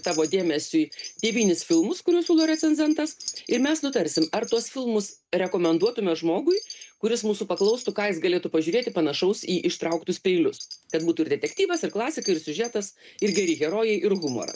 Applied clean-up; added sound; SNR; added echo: none; Wind chime; 16 dB; none.